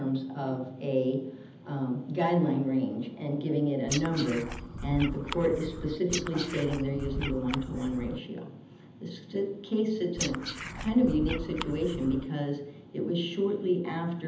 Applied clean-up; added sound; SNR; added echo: none; Frog; 7 dB; reverberation time 0.8 s.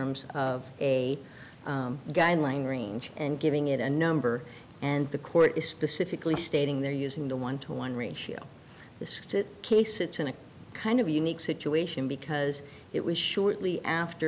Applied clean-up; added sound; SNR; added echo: none; none; none; none.